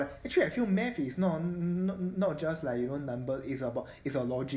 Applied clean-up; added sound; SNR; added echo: none; none; none; reverberation time 2.0 s.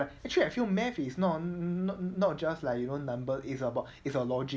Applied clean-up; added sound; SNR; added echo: none; none; none; none.